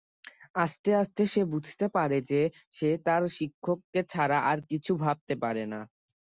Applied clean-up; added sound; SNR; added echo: none; none; none; none.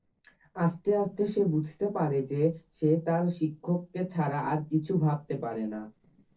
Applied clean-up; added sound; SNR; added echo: neural separator model SepFormer DNS4.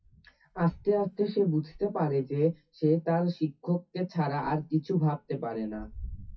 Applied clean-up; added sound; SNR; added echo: classical method WPE with log-MMSE.